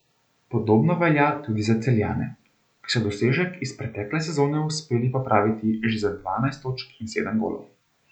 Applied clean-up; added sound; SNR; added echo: none; none; none; none.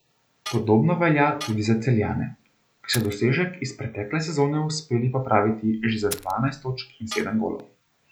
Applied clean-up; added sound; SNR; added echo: none; Tools + Fire; 16 dB; none.